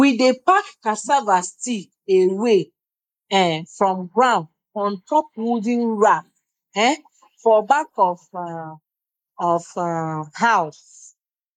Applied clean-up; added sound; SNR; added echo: neural mask model Resemble Enhance denoiser.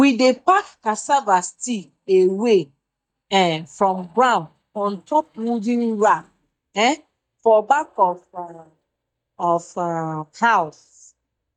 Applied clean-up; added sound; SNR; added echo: neural mask model DeepFilterNet 3.